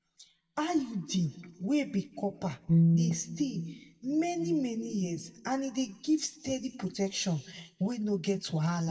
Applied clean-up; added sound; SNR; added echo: neural mask model DeepFilterNet 3.